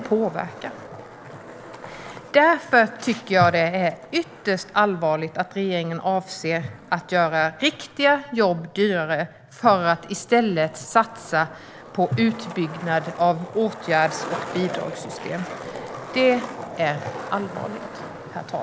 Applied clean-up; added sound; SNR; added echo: none; Skateboard; 15 dB; none.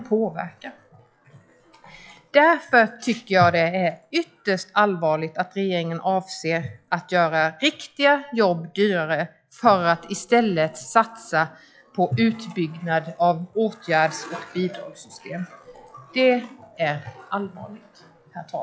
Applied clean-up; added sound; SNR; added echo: classical method log-MMSE.